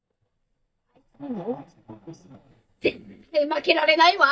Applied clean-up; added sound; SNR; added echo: neural mask model DeepFilterNet 3.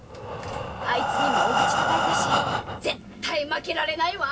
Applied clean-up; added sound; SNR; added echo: none; Breathing; -3 dB; reverberation time 0.4 s.